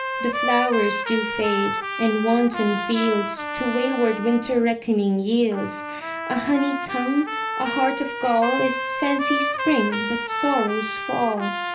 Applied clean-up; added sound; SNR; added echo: none; Trumpet; 5 dB; reverberation time 0.3 s.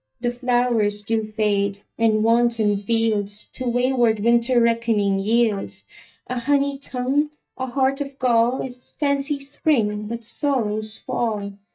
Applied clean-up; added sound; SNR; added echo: neural mask model DeepFilterNet 3.